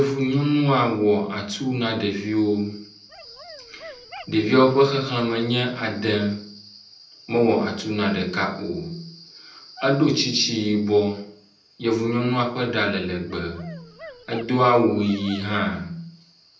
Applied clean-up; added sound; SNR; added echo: none; Dog; 20 dB; reverberation time 0.6 s.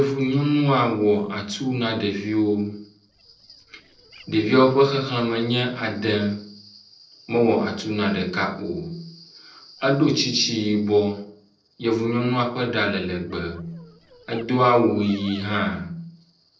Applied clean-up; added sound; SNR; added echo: neural separator model SepFormer DNS4.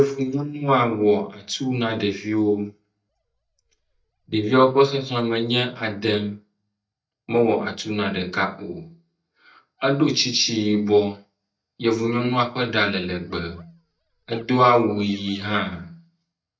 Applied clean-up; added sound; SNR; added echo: neural mask model DeepFilterNet 3.